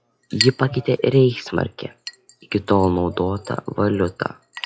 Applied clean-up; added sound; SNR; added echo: classical method log-MMSE.